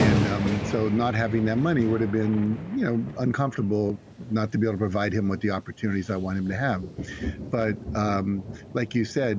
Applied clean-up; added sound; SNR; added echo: none; Thunder; 7 dB; none.